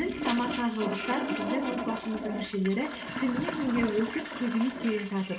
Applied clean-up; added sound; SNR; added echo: none; Toilet flush; 4 dB; reverberation time 0.2 s.